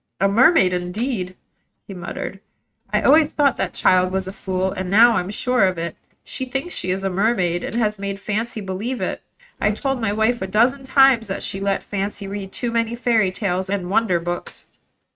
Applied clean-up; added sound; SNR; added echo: neural mask model RNNoise.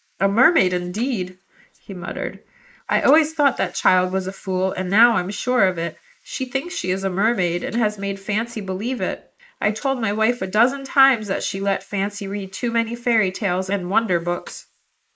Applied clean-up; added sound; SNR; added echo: neural mask model Resemble Enhance denoiser.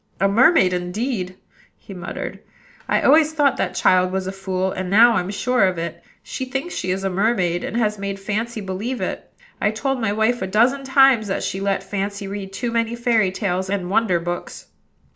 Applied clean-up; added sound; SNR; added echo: none; none; none; none.